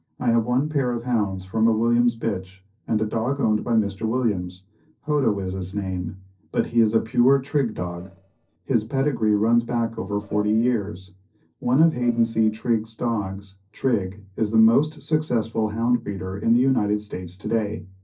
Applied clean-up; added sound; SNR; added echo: neural separator model SepFormer DNS4.